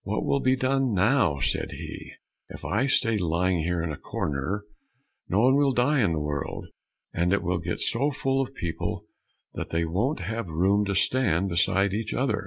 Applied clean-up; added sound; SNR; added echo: none; none; none; none.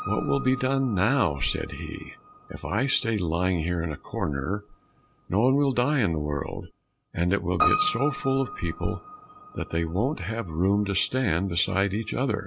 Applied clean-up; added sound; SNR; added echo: none; Piano; 11 dB; none.